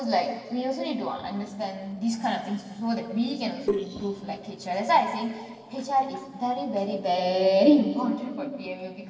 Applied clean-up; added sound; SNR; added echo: neural separator model SepFormer DNS4.